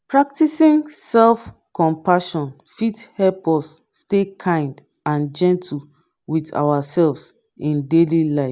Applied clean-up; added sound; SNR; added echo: none; none; none; none.